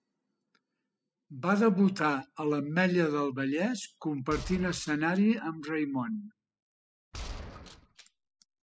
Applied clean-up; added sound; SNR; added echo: classical method spectral subtraction.